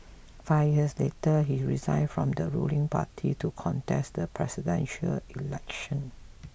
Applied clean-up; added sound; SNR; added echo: none; none; none; none.